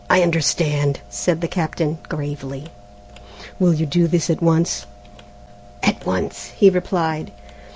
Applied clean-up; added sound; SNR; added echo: none; none; none; none.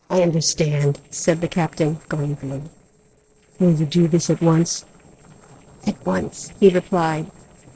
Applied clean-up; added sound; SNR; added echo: neural separator model SepFormer DNS4.